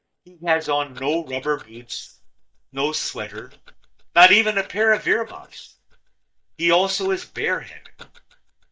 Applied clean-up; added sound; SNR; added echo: neural mask model DeepFilterNet 3.